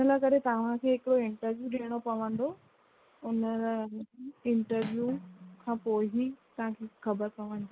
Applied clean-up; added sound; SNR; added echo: none; Cutlery, silverware; 17 dB; none.